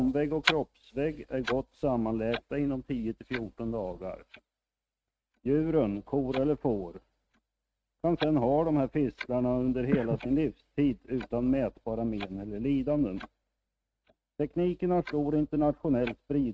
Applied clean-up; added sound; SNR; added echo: neural mask model RNNoise.